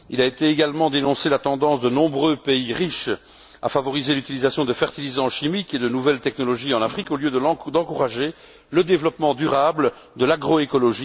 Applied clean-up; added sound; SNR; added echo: none; none; none; none.